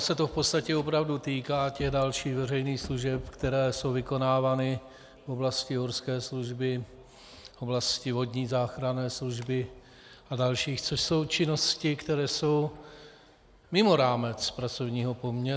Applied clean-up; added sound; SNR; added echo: none; none; none; none.